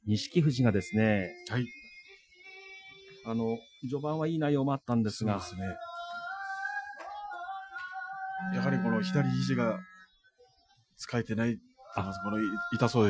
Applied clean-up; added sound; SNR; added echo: classical method Wiener filter.